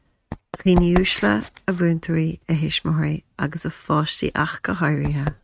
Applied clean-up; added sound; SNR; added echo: neural mask model RNNoise.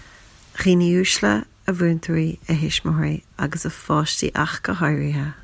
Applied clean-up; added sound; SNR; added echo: none; none; none; none.